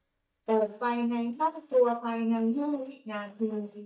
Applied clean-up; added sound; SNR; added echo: neural mask model DeepFilterNet 3.